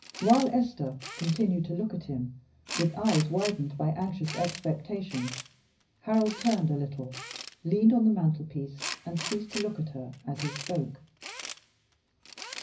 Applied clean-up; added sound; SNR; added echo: none; Tools; 13 dB; reverberation time 0.4 s.